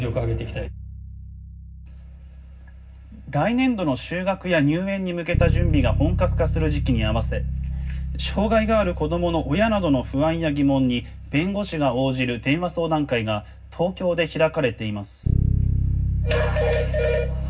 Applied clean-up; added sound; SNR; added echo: none; Bass guitar; 3 dB; reverberation time 0.4 s.